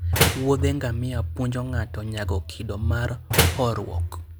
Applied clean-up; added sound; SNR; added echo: none; Slam; 0 dB; none.